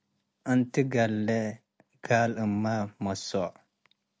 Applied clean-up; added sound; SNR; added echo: none; none; none; none.